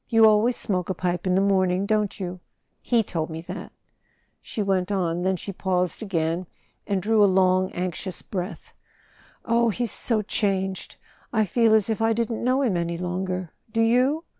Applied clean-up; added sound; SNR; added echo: none; none; none; none.